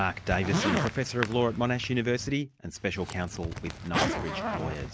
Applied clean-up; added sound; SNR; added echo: none; Zipper (clothing); 3 dB; none.